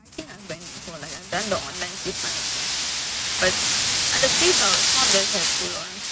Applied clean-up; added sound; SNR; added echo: neural mask model RNNoise.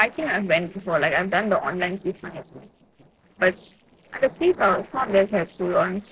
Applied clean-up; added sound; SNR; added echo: neural separator model SepFormer DNS4.